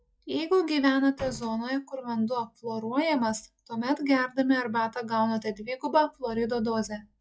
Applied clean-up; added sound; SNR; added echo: classical method log-MMSE.